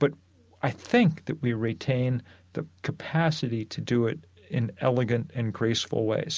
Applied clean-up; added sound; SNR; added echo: none; none; none; none.